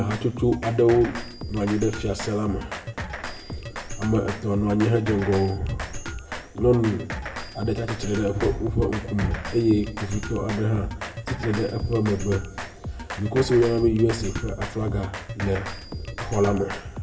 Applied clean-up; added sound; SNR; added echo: none; Drum kit; 9 dB; reverberation time 0.6 s.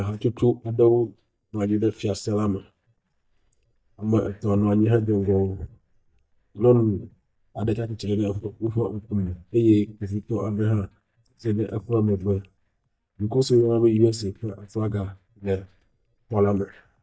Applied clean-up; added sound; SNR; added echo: neural mask model DeepFilterNet 3.